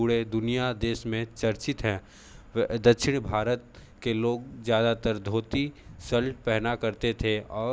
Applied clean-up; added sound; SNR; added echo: none; none; none; none.